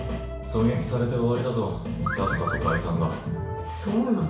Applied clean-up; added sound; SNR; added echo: none; Car; 7 dB; reverberation time 0.6 s.